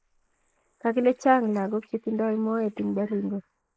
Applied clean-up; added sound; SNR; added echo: neural mask model Resemble Enhance denoiser.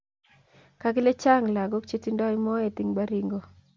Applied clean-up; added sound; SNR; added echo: none; none; none; none.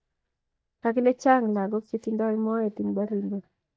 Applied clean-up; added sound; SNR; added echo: neural mask model DeepFilterNet 3.